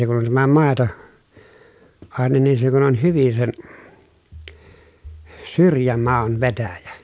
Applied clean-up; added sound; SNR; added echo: none; none; none; none.